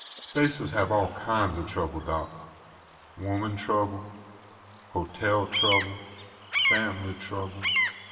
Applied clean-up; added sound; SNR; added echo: none; Bird vocalization, bird call, bird song; 3 dB; reverberation time 2.7 s.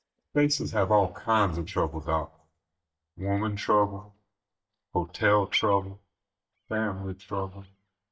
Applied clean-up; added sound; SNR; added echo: neural mask model DeepFilterNet 3.